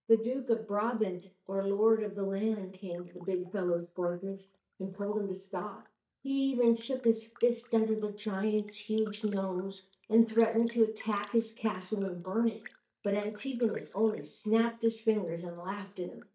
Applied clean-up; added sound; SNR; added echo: neural mask model DeepFilterNet 3.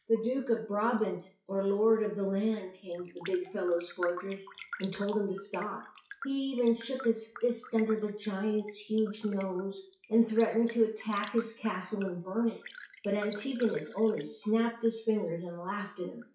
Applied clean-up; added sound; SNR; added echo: classical method WPE with log-MMSE.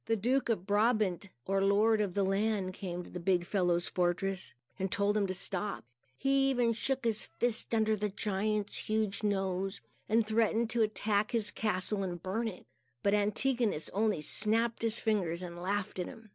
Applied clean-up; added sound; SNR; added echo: none; none; none; none.